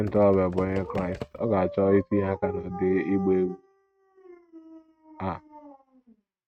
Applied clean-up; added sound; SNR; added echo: neural mask model RNNoise.